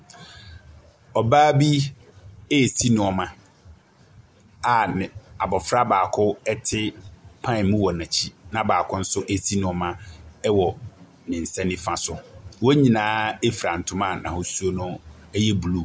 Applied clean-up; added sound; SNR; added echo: none; none; none; none.